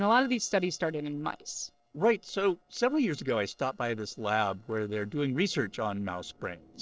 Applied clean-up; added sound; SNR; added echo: neural separator model SepFormer DNS4.